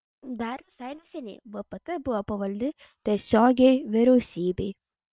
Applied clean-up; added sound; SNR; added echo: neural separator model SepFormer WHAM!.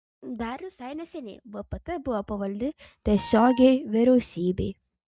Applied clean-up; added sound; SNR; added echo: neural mask model RNNoise.